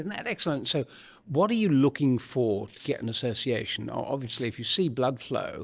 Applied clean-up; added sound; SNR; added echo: neural separator model SepFormer DNS4.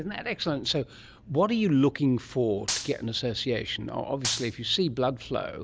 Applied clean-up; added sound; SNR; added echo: none; Gunshot, gunfire; 9 dB; none.